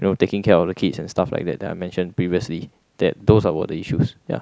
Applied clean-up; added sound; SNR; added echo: none; none; none; none.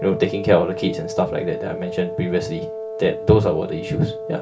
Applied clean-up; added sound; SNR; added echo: none; Wind instrument, woodwind instrument; 9 dB; reverberation time 0.2 s.